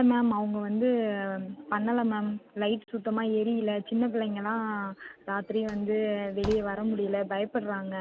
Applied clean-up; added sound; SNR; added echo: none; Slam; 16 dB; none.